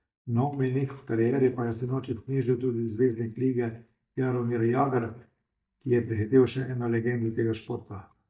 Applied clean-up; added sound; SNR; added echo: neural mask model DeepFilterNet 3.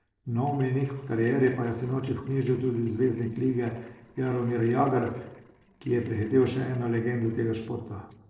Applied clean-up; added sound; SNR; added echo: neural separator model SepFormer DNS4.